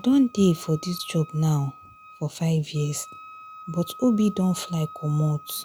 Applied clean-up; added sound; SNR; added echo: none; Wind instrument, woodwind instrument; 19 dB; none.